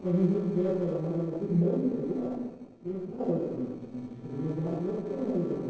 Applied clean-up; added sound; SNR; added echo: neural separator model SepFormer DNS4.